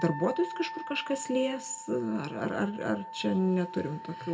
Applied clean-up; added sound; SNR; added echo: none; Wind instrument, woodwind instrument; 11 dB; reverberation time 0.5 s.